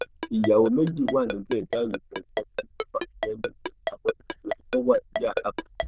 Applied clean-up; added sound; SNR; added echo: neural diffusion model UNIVERSE++.